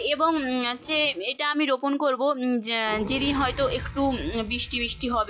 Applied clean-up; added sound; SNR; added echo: classical method log-MMSE.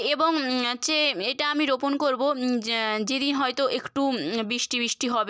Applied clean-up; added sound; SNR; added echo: none; none; none; none.